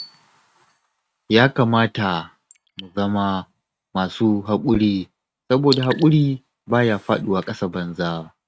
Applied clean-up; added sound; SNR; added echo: neural mask model RNNoise.